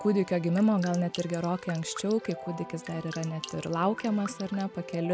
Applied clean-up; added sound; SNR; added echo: none; Drip + Keyboard (musical); 14 dB; none.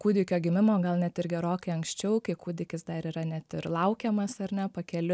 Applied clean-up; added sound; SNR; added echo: none; none; none; none.